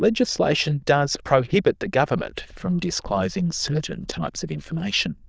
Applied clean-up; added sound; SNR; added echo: neural diffusion model UNIVERSE++.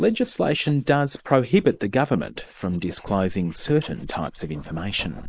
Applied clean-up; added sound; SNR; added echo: neural mask model Resemble Enhance denoiser.